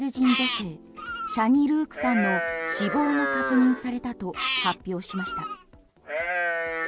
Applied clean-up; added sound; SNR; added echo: none; Livestock, farm animals, working animals; 3 dB; none.